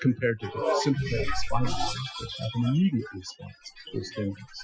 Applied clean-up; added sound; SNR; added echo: classical method Wiener filter.